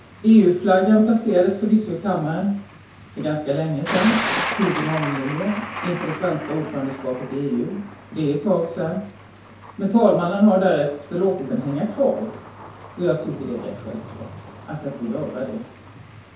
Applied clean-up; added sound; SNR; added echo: none; Thunder; 12 dB; reverberation time 0.6 s.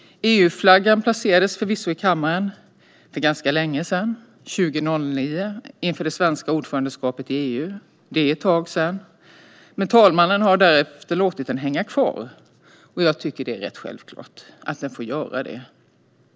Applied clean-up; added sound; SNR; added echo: none; none; none; none.